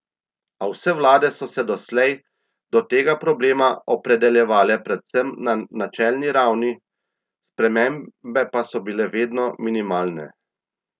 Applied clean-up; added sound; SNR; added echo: none; none; none; none.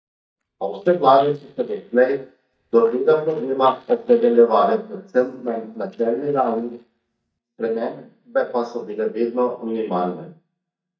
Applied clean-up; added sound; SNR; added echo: neural mask model DeepFilterNet 3.